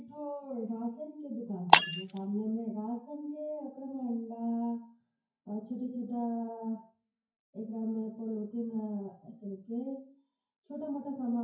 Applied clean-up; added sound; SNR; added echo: classical method WPE with log-MMSE.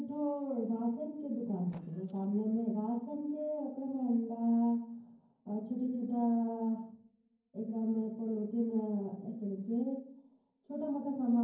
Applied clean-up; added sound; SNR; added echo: neural separator model SepFormer DNS4.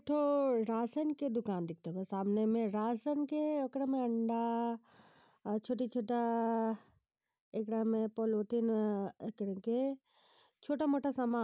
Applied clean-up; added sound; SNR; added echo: none; none; none; none.